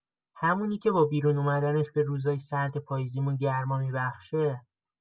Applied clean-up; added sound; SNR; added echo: none; none; none; none.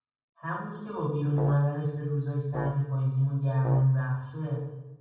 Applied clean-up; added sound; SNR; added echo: none; Brass instrument; 13 dB; reverberation time 1.2 s.